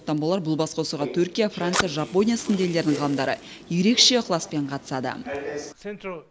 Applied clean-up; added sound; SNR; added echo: none; Fire; 14 dB; none.